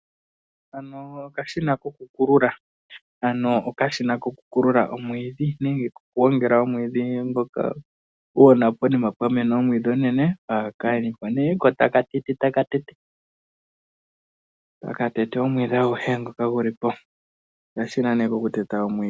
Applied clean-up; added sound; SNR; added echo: none; none; none; none.